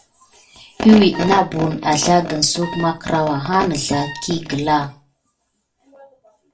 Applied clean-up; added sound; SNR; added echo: none; Wind instrument, woodwind instrument; 15 dB; reverberation time 0.2 s.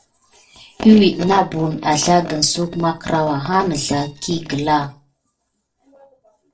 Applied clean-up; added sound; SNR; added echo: neural separator model SepFormer DNS4.